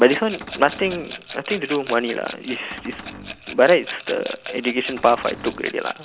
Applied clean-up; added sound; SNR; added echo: none; Rattle / Glass + Cupboard open or close; 14 dB; none.